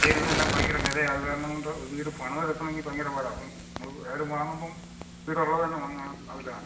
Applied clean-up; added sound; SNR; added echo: none; Fire; 3 dB; reverberation time 0.8 s.